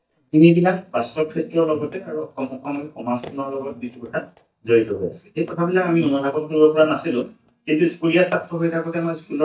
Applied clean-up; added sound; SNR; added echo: neural mask model DeepFilterNet 3.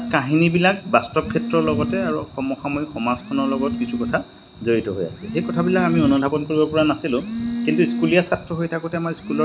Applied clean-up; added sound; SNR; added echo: none; none; none; none.